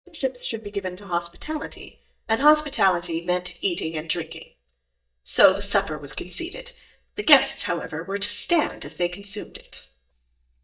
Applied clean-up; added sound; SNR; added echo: neural mask model DeepFilterNet 3.